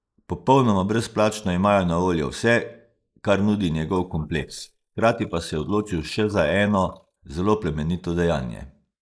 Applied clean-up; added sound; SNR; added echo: neural mask model Resemble Enhance denoiser.